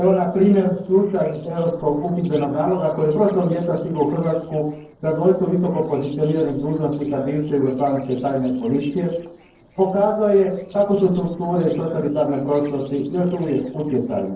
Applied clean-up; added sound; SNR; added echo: neural separator model SepFormer DNS4.